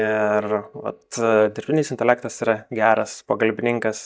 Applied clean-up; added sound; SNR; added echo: neural mask model DeepFilterNet 3.